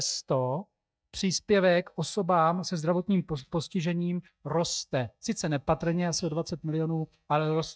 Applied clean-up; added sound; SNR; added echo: neural mask model DeepFilterNet 3.